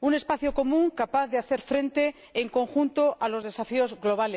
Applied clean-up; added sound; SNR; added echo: none; none; none; none.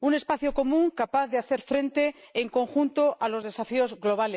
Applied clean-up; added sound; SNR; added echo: neural mask model Resemble Enhance denoiser.